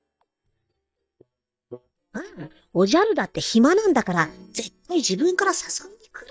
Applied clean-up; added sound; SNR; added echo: neural mask model DeepFilterNet 3.